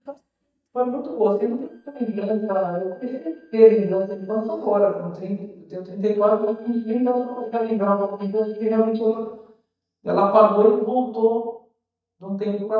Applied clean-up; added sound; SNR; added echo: neural mask model DeepFilterNet 3.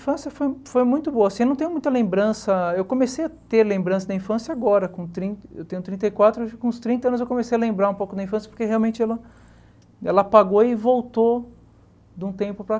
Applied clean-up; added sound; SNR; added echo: none; none; none; none.